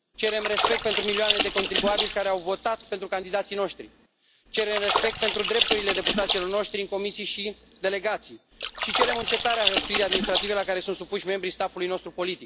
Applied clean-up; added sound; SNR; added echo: none; Splash, splatter; 2 dB; none.